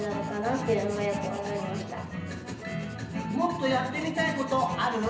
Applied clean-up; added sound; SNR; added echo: none; Writing; 16 dB; reverberation time 0.8 s.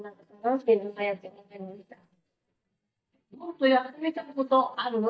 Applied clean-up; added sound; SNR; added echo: neural mask model DeepFilterNet 3.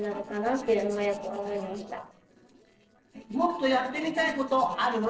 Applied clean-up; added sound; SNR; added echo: neural separator model SepFormer DNS4.